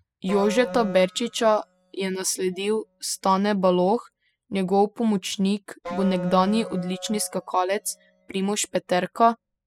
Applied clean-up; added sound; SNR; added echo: classical method spectral subtraction.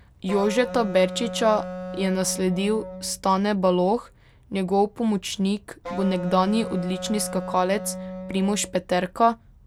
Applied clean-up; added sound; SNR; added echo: none; Wind instrument, woodwind instrument; 10 dB; none.